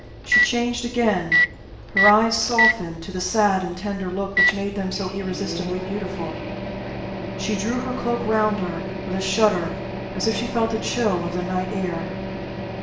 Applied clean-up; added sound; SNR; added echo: none; Microwave oven; 2 dB; reverberation time 0.7 s.